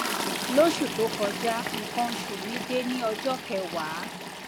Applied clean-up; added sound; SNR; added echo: none; Toilet flush; 4 dB; none.